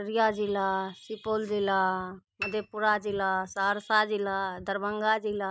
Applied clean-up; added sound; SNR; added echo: neural mask model RNNoise.